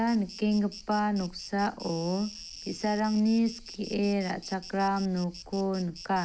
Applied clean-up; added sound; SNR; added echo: none; Insect; 16 dB; none.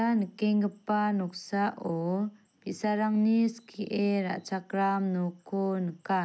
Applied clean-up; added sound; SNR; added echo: none; none; none; none.